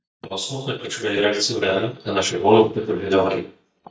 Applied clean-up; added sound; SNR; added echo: neural mask model DeepFilterNet 3.